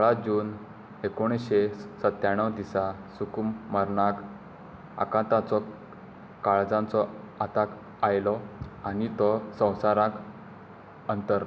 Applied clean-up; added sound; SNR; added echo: none; none; none; none.